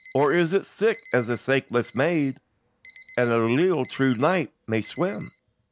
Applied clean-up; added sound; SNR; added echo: none; Alarm; 18 dB; none.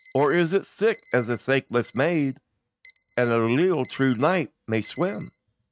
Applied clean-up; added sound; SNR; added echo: neural mask model RNNoise.